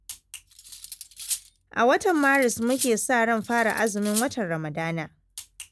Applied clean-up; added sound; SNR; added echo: none; Cutlery, silverware; 8 dB; none.